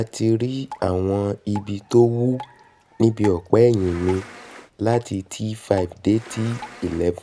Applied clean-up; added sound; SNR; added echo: none; Insect + Drip; 19 dB; none.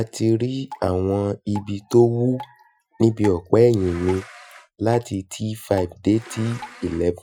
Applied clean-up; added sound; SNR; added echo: classical method Wiener filter.